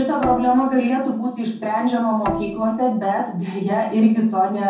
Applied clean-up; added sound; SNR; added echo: none; Bowed string instrument; 13 dB; reverberation time 0.6 s.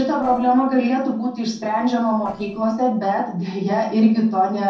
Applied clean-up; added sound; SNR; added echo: neural separator model SepFormer DNS4.